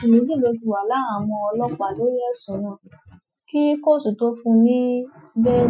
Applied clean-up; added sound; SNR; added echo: classical method Wiener filter.